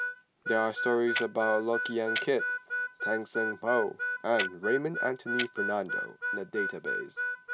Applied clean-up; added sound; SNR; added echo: none; Harmonica + Clock; 2 dB; none.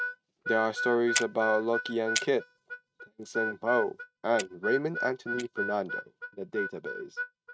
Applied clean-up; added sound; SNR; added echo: neural mask model RNNoise.